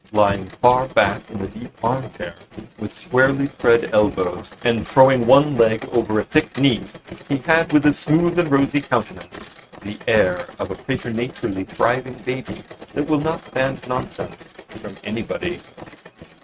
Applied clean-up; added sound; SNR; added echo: neural mask model RNNoise.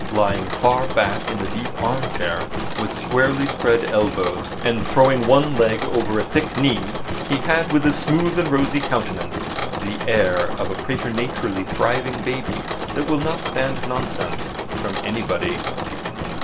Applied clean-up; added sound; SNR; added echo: none; Mechanisms; 5 dB; none.